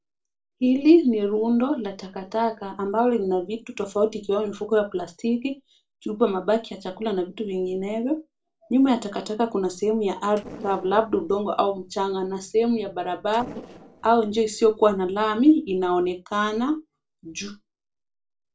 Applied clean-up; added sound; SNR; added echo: neural separator model SepFormer DNS4.